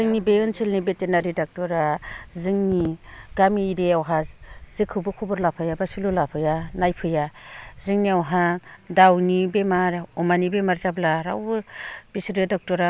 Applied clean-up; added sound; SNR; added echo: none; none; none; none.